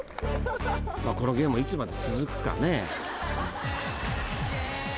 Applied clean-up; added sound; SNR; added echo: none; none; none; none.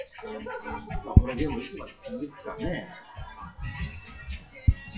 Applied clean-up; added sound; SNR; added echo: classical method WPE with log-MMSE.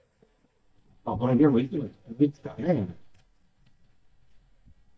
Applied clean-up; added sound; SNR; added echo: neural mask model DeepFilterNet 3.